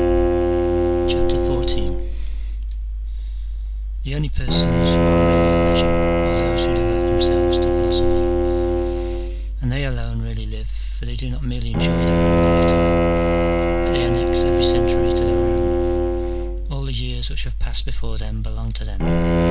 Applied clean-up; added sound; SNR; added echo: none; Bowed string instrument; -3 dB; none.